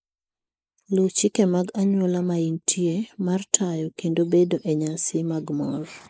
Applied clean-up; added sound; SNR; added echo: neural mask model Resemble Enhance denoiser.